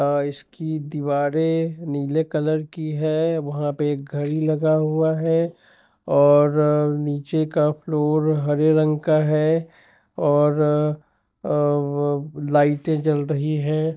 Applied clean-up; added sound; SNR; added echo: neural mask model DeepFilterNet 3.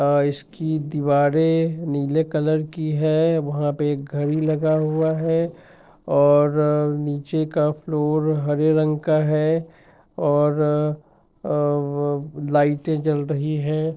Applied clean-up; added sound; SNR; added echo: neural separator model SepFormer DNS4.